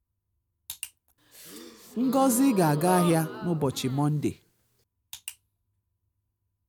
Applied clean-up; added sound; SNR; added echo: none; Gasp; 10 dB; none.